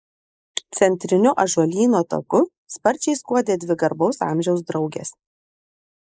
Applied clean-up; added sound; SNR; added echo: neural mask model Resemble Enhance denoiser.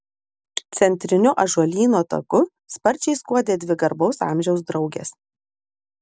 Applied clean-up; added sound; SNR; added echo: none; none; none; none.